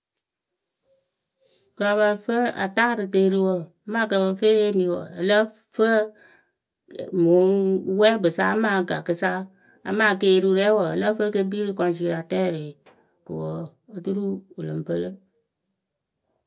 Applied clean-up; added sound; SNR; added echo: none; none; none; none.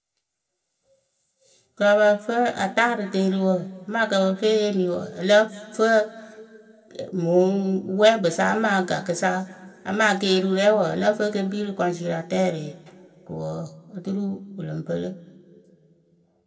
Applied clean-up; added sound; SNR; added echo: none; none; none; reverberation time 1.4 s.